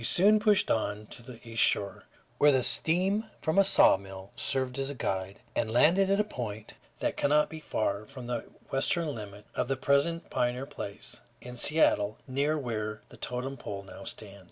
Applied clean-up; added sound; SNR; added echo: none; none; none; none.